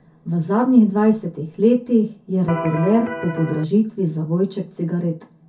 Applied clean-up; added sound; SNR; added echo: none; Electric guitar; 8 dB; reverberation time 0.3 s.